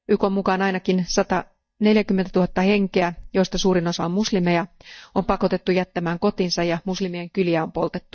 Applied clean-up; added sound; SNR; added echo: neural mask model DeepFilterNet 3.